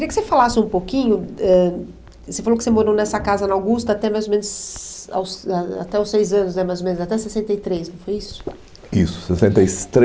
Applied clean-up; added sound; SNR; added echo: none; none; none; none.